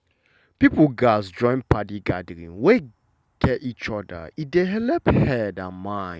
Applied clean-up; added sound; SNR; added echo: none; none; none; none.